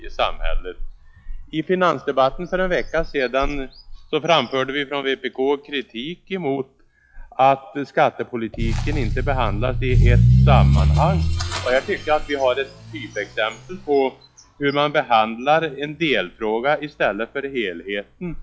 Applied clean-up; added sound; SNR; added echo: classical method log-MMSE.